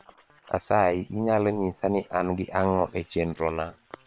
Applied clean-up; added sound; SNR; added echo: neural separator model SepFormer WHAM!.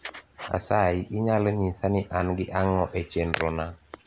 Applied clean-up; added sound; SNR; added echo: none; none; none; none.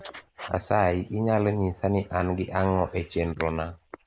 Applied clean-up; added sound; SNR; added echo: neural mask model Resemble Enhance denoiser.